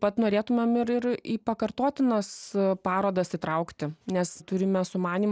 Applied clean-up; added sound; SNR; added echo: none; none; none; none.